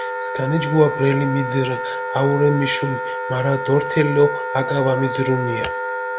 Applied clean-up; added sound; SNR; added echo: none; Wind instrument, woodwind instrument; 5 dB; none.